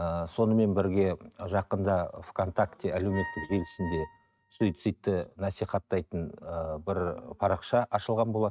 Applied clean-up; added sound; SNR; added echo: neural mask model RNNoise.